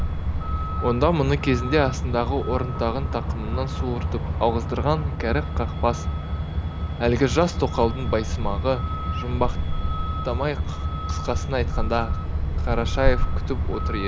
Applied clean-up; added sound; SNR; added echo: none; Truck; -1 dB; none.